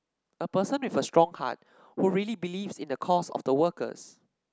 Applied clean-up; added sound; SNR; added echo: none; none; none; none.